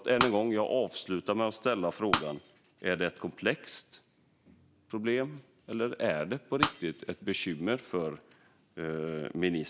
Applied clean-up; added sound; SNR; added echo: none; Shatter; -2 dB; none.